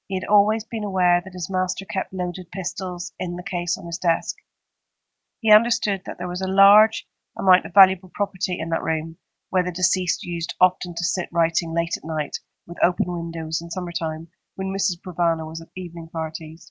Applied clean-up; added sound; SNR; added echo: none; none; none; none.